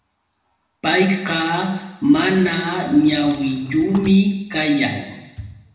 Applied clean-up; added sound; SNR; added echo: none; Drawer open or close; 19 dB; reverberation time 0.9 s.